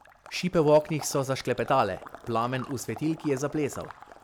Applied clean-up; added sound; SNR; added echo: none; Water / Liquid; 18 dB; none.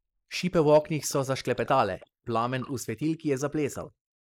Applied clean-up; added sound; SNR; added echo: neural mask model Resemble Enhance denoiser.